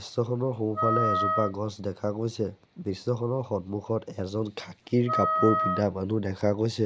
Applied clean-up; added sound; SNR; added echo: none; Wind instrument, woodwind instrument; 1 dB; none.